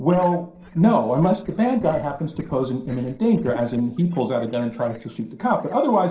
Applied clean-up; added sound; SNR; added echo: neural separator model SepFormer DNS4.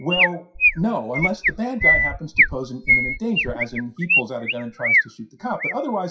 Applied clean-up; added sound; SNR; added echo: classical method WPE with log-MMSE.